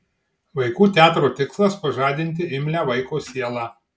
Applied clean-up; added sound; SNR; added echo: none; none; none; none.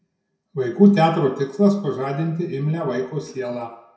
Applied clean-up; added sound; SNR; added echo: none; none; none; reverberation time 0.6 s.